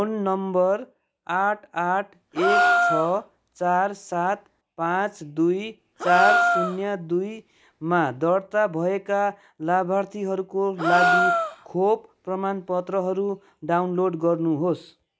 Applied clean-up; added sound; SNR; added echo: none; Gasp; 0 dB; none.